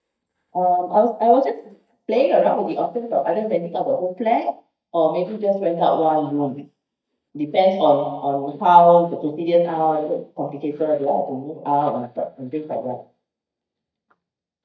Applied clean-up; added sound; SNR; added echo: neural mask model DeepFilterNet 3.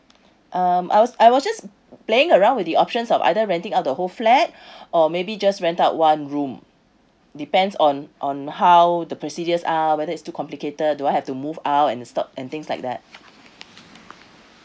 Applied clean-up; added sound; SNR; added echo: none; none; none; none.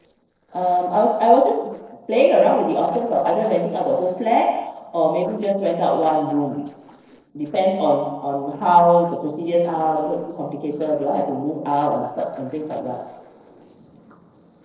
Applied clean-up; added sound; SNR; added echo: neural separator model SepFormer DNS4.